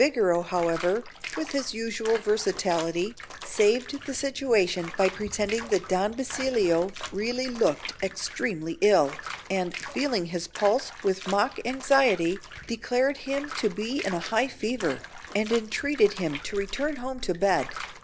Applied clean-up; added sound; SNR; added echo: none; Bathtub (filling or washing) / Water + Thunder; 13 dB; none.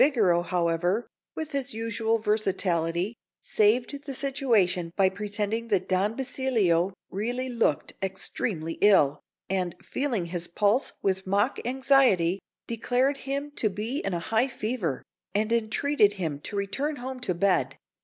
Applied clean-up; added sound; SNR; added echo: none; none; none; none.